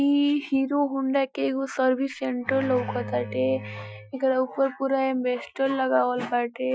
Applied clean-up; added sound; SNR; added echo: classical method Wiener filter.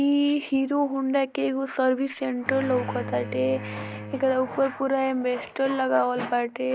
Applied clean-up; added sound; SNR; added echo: none; Bowed string instrument; 13 dB; none.